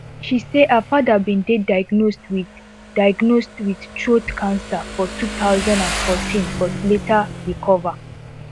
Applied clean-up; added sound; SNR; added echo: none; Motorcycle; 11 dB; none.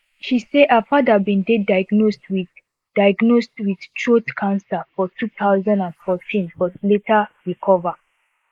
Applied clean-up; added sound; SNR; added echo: neural mask model Resemble Enhance denoiser.